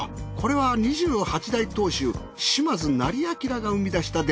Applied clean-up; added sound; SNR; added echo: none; none; none; none.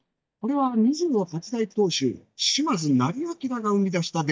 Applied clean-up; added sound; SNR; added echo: neural mask model DeepFilterNet 3.